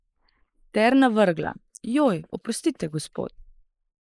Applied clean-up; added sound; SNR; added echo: neural mask model Resemble Enhance denoiser.